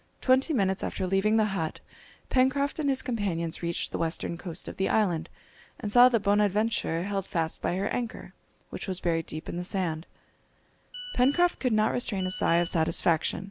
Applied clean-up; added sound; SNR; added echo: none; Telephone; 12 dB; none.